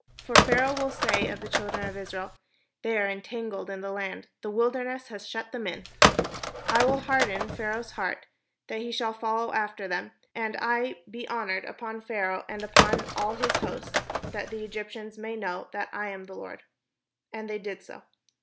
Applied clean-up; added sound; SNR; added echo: none; Telephone; -5 dB; none.